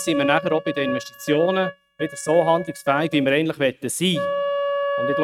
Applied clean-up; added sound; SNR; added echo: neural mask model RNNoise.